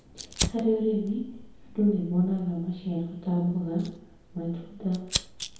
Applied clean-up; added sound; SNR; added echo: none; Fire; 9 dB; reverberation time 1.9 s.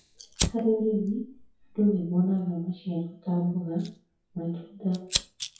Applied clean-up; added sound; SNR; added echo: classical method WPE with log-MMSE.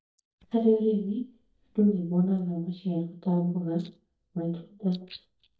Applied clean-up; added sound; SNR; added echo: neural mask model DeepFilterNet 3.